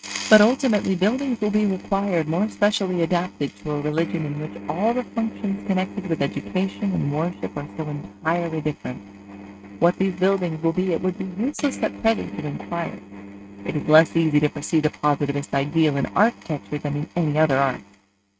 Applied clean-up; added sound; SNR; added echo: neural mask model RNNoise.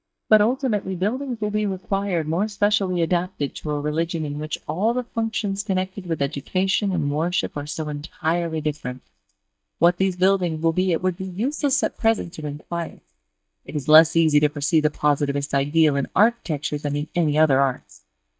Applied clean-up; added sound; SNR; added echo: neural mask model DeepFilterNet 3.